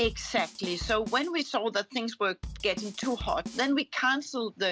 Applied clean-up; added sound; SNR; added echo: none; Bass drum / Snare drum / Drum kit; 11 dB; none.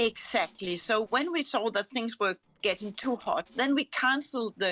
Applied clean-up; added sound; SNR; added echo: neural separator model SepFormer DNS4.